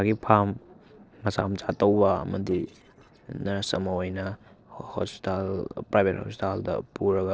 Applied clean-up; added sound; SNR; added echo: neural separator model SepFormer DNS4.